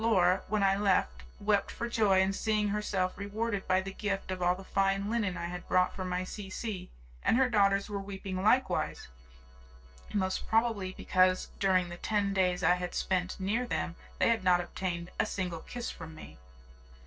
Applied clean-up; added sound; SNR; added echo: neural separator model SepFormer DNS4.